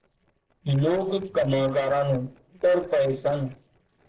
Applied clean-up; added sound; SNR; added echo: neural separator model SepFormer DNS4.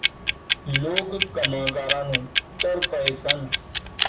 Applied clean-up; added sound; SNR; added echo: none; Clock; -2 dB; reverberation time 0.2 s.